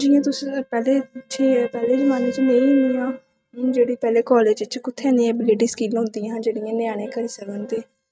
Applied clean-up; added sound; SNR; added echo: neural mask model RNNoise.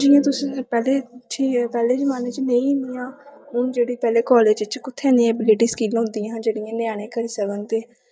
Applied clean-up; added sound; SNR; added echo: neural mask model DeepFilterNet 3.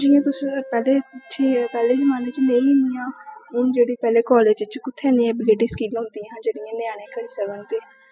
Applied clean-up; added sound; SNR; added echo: classical method spectral subtraction.